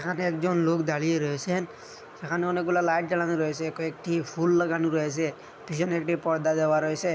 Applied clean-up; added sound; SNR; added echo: none; none; none; none.